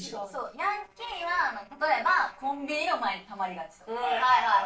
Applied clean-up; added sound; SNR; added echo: neural separator model SepFormer DNS4.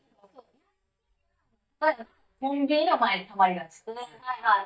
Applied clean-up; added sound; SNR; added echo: neural mask model DeepFilterNet 3.